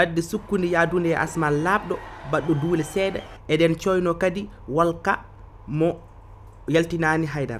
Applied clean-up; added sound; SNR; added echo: none; Crowd / Cheering; 18 dB; none.